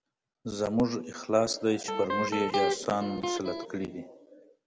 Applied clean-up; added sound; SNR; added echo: none; Electric guitar; 0 dB; none.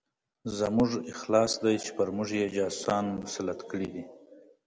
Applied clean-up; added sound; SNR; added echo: none; none; none; none.